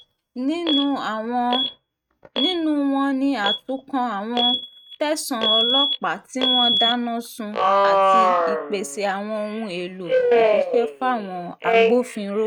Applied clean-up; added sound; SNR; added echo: neural mask model RNNoise.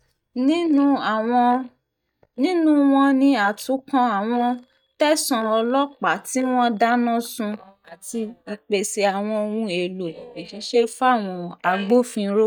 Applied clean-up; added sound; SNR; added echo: neural mask model DeepFilterNet 3.